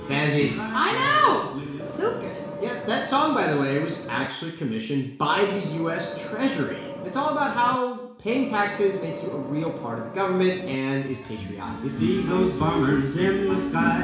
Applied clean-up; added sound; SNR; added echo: none; Vehicle; 10 dB; reverberation time 0.7 s.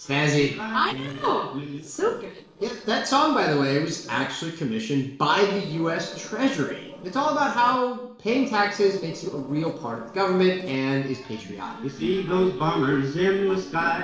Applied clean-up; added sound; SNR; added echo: neural separator model SepFormer DNS4.